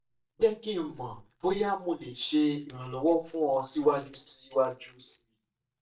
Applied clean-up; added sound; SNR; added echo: neural mask model DeepFilterNet 3.